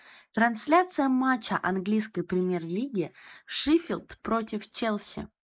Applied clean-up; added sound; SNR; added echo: neural mask model Resemble Enhance denoiser.